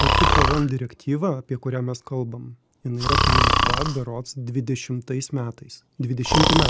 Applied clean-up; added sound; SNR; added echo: none; Breathing; -2 dB; none.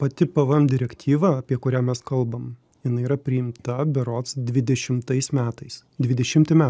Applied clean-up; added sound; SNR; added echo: none; none; none; none.